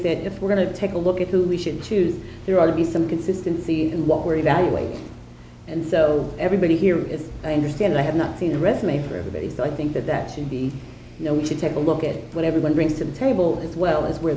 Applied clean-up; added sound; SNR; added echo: none; none; none; none.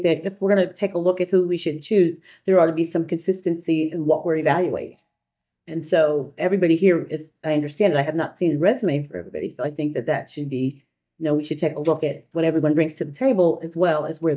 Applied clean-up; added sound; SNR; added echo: neural mask model DeepFilterNet 3.